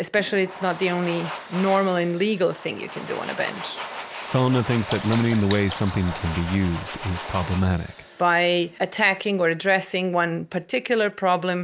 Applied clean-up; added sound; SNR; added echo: none; Sink (filling or washing) / Water / Splash, splatter + Domestic sounds, home sounds; 13 dB; none.